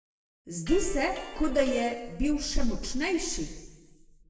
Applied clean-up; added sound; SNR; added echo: none; Electric guitar; 19 dB; reverberation time 1.2 s.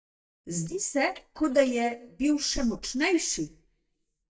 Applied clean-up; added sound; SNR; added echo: neural mask model DeepFilterNet 3.